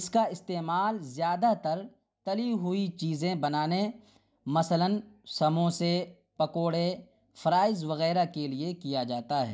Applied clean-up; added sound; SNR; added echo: none; none; none; none.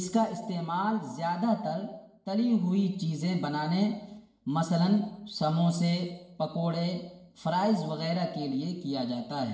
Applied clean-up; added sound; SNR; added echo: none; none; none; reverberation time 0.8 s.